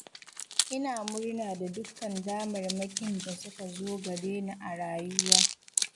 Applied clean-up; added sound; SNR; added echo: none; Hands; -2 dB; none.